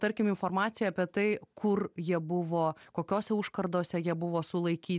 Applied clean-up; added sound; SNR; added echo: none; none; none; none.